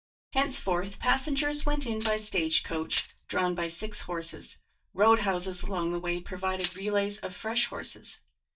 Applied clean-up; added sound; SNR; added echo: neural mask model DeepFilterNet 3.